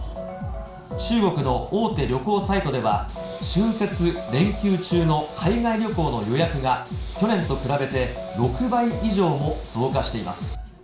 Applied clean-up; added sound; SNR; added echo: none; Train; 15 dB; reverberation time 0.4 s.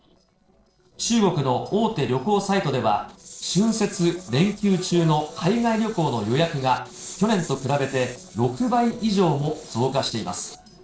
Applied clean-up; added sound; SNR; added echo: neural separator model SepFormer DNS4.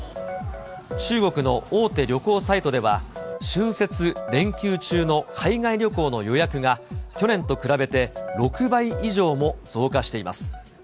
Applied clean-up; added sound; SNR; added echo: none; none; none; none.